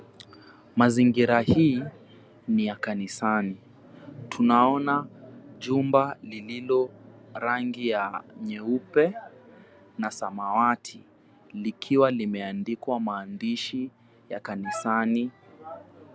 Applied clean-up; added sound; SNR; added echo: none; none; none; none.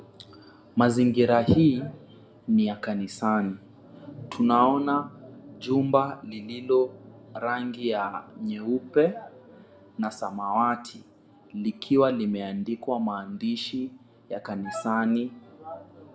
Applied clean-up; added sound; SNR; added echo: none; none; none; reverberation time 0.4 s.